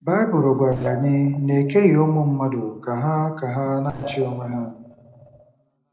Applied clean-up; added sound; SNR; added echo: neural separator model SepFormer DNS4.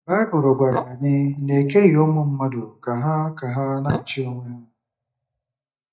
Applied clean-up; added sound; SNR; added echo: neural mask model DeepFilterNet 3.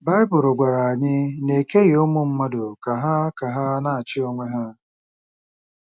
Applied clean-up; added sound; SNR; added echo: none; none; none; none.